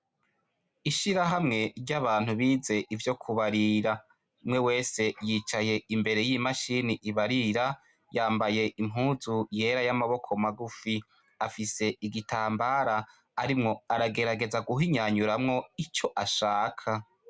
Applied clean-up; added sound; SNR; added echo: none; none; none; none.